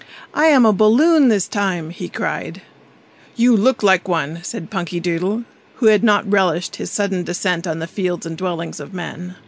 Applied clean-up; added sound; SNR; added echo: none; none; none; none.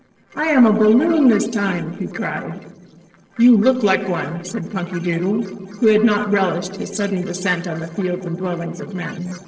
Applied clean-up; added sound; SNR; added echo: neural separator model SepFormer DNS4.